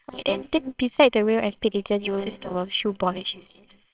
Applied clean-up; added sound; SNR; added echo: neural separator model SepFormer WHAMR!.